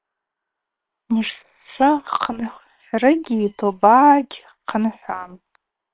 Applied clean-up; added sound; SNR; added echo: neural separator model SepFormer WHAM!.